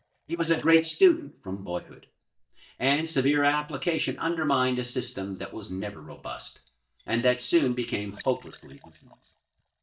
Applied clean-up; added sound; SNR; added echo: neural mask model DeepFilterNet 3.